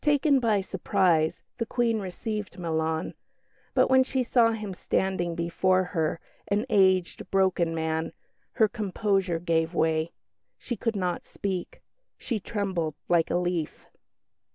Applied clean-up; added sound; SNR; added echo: none; none; none; none.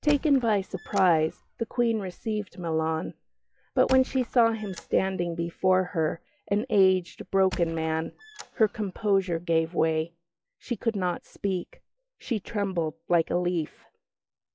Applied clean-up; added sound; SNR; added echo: classical method log-MMSE.